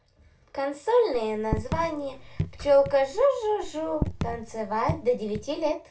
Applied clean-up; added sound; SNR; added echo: none; Raindrop / Drip; 8 dB; reverberation time 0.3 s.